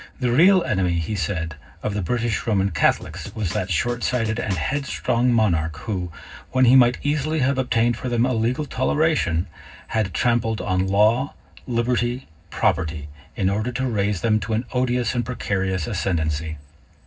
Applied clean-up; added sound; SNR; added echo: neural separator model SepFormer DNS4.